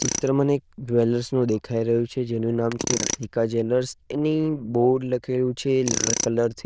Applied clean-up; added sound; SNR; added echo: neural diffusion model UNIVERSE++.